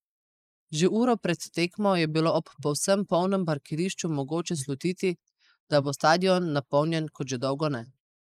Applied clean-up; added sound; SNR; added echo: neural mask model Resemble Enhance denoiser.